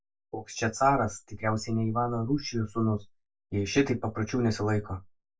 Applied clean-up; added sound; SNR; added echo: none; none; none; reverberation time 0.1 s.